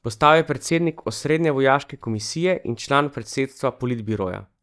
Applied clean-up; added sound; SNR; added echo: neural mask model DeepFilterNet 3.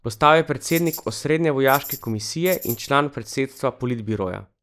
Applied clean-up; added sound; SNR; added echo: neural mask model Resemble Enhance denoiser.